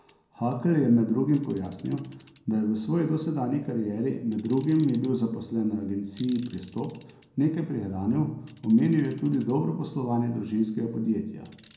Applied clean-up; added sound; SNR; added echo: none; Tools; 16 dB; reverberation time 0.6 s.